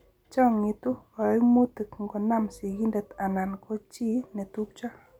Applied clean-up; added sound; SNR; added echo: none; none; none; none.